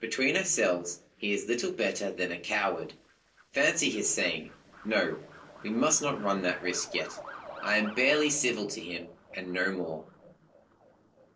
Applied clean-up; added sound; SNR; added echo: neural separator model SepFormer DNS4.